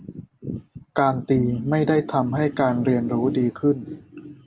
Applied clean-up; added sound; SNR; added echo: none; Bowed string instrument; 15 dB; none.